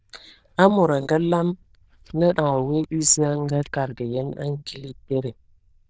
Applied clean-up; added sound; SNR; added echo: neural diffusion model UNIVERSE++.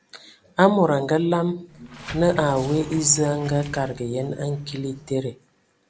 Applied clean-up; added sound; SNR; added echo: none; Sliding door; 14 dB; none.